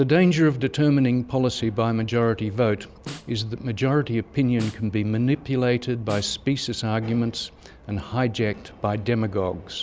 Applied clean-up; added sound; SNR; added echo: none; Snare drum; 19 dB; none.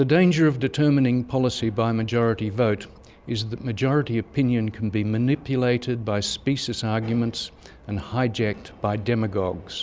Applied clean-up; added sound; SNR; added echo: none; none; none; none.